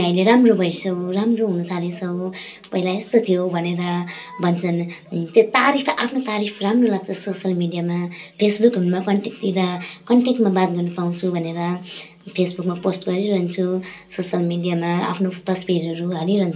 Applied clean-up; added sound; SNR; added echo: none; none; none; reverberation time 0.2 s.